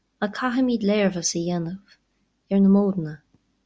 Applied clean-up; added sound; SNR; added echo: none; none; none; none.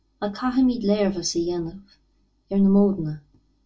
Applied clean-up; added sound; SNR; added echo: none; none; none; reverberation time 0.2 s.